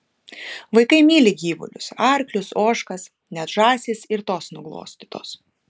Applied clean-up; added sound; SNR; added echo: none; none; none; none.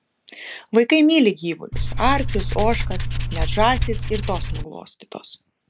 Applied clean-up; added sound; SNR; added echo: none; Tools; 0 dB; none.